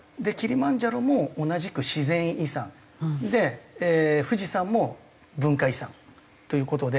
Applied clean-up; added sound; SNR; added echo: none; none; none; none.